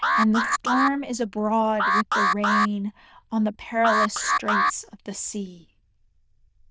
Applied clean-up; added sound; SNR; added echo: neural diffusion model UNIVERSE++.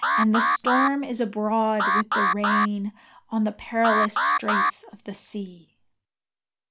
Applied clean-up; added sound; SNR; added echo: none; Alarm; -2 dB; none.